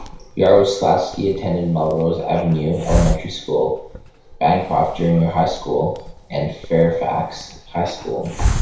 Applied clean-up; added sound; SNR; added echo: none; Hiss; 8 dB; reverberation time 0.5 s.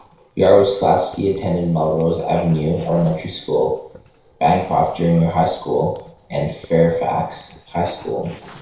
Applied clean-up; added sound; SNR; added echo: neural separator model SepFormer DNS4.